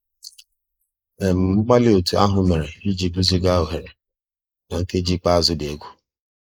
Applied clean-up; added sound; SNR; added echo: neural mask model Resemble Enhance denoiser.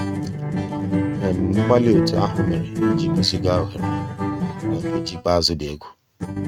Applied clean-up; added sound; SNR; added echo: neural mask model RNNoise.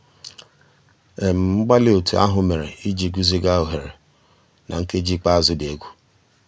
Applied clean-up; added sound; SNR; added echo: none; none; none; none.